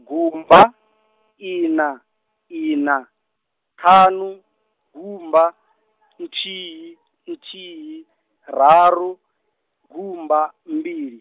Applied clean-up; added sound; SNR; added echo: none; none; none; none.